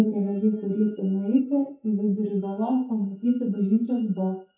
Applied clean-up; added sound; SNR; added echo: neural mask model DeepFilterNet 3.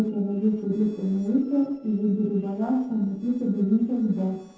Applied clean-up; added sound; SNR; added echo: neural separator model SepFormer DNS4.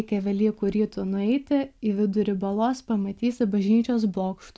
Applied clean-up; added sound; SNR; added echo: none; none; none; none.